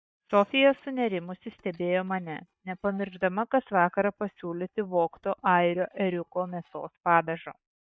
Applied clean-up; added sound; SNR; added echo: neural mask model DeepFilterNet 3.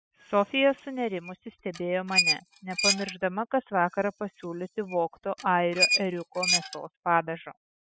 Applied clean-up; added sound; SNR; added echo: classical method spectral subtraction.